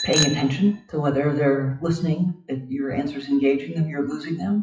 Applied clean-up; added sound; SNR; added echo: classical method WPE with log-MMSE.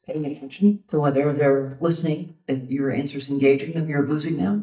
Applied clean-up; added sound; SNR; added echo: neural mask model DeepFilterNet 3.